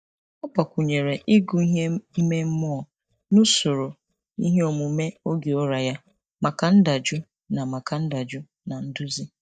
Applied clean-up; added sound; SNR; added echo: neural mask model DeepFilterNet 3.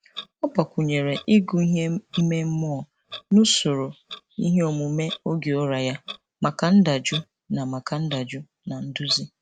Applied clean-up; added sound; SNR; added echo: none; Clock; 19 dB; none.